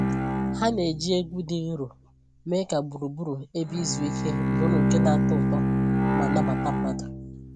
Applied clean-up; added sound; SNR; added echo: none; Bowed string instrument; -3 dB; none.